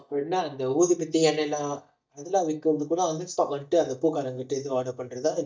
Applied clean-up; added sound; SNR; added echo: neural mask model DeepFilterNet 3.